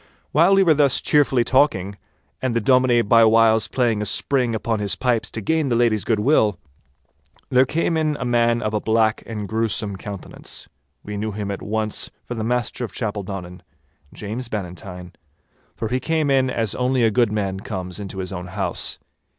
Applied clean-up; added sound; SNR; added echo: none; none; none; none.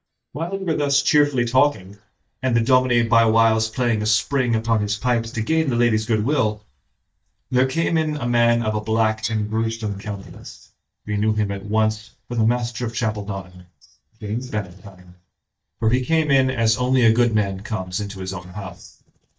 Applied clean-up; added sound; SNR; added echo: neural mask model DeepFilterNet 3.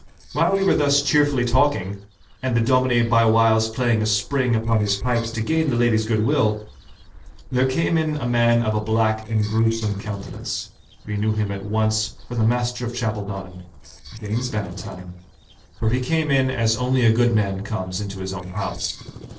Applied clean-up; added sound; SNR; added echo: neural separator model SepFormer DNS4.